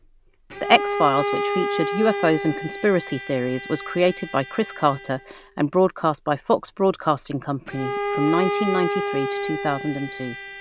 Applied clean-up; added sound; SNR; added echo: none; Bowed string instrument; 6 dB; none.